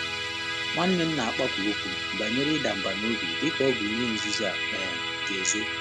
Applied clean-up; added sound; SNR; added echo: none; Musical instrument; 0 dB; none.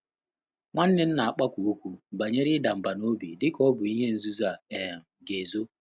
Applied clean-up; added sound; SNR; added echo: none; none; none; none.